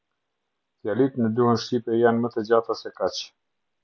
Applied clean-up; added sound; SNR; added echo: none; none; none; none.